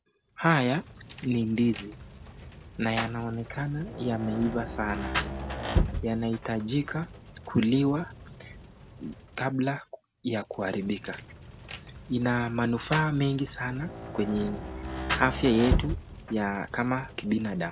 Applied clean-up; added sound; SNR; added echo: none; Rain; 7 dB; none.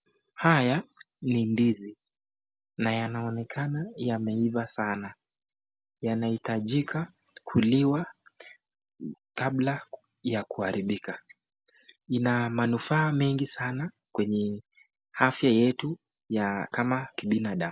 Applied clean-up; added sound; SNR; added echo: none; none; none; none.